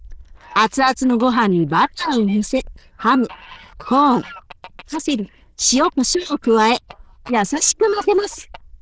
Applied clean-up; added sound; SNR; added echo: neural diffusion model UNIVERSE++.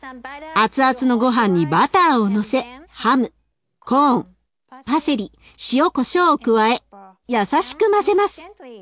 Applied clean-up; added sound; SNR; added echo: none; none; none; none.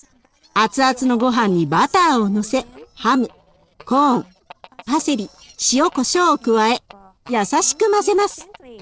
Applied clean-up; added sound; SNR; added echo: neural separator model SepFormer DNS4.